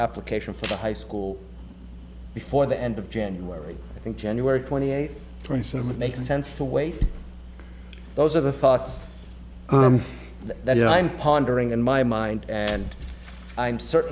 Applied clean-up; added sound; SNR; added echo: none; none; none; none.